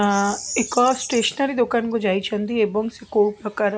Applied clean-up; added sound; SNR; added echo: none; Bird vocalization, bird call, bird song; 15 dB; none.